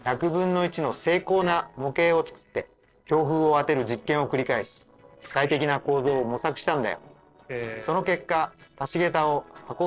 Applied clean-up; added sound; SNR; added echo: neural separator model SepFormer DNS4.